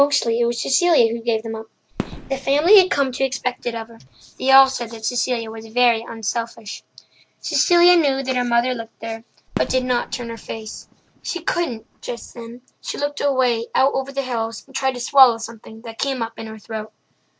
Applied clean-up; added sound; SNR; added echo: none; Fireworks; 16 dB; none.